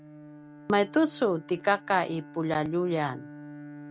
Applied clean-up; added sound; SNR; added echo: none; Bowed string instrument; 18 dB; none.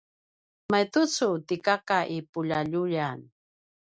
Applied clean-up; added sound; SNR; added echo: none; none; none; none.